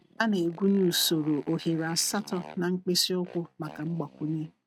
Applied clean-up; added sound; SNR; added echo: neural mask model RNNoise.